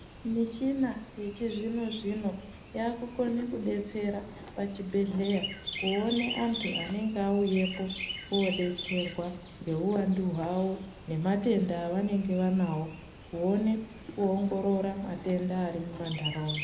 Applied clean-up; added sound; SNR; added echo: none; Chirp, tweet; 12 dB; reverberation time 0.7 s.